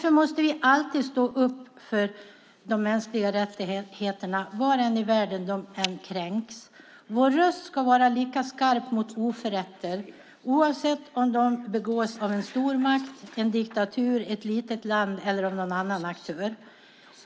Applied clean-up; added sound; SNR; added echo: none; none; none; none.